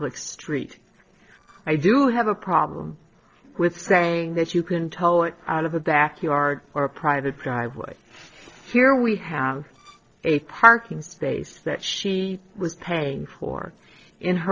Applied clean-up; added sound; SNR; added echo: neural separator model SepFormer DNS4.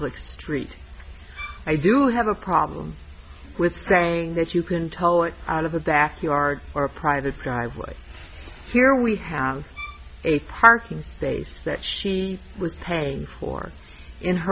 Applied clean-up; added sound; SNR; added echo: none; Bowed string instrument; 17 dB; none.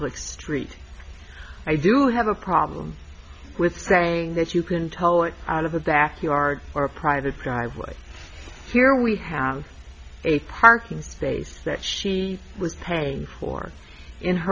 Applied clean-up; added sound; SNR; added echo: none; none; none; none.